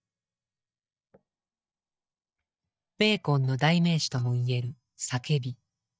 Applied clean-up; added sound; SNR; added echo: neural mask model DeepFilterNet 3.